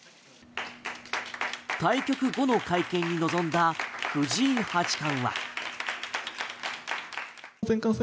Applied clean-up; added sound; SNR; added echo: none; none; none; none.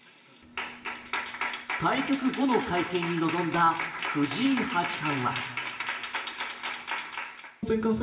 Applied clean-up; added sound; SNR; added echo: none; none; none; reverberation time 0.9 s.